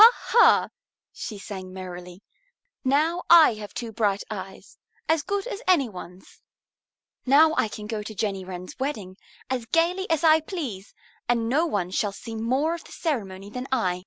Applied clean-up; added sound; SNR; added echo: none; none; none; none.